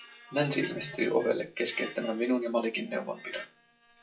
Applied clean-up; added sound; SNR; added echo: classical method WPE with log-MMSE.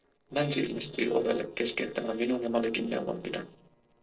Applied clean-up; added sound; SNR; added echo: neural separator model SepFormer DNS4.